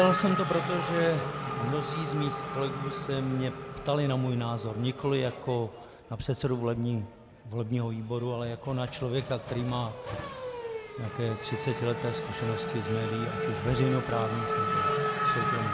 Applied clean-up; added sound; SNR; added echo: none; Race car, auto racing / Accelerating, revving, vroom; 3 dB; none.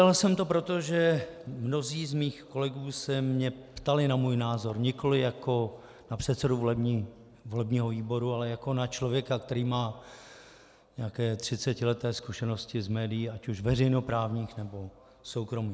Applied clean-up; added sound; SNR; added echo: none; none; none; none.